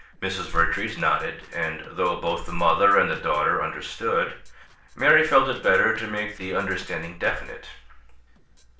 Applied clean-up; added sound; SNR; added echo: neural separator model SepFormer DNS4.